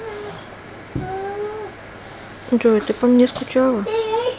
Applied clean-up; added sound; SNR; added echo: none; none; none; none.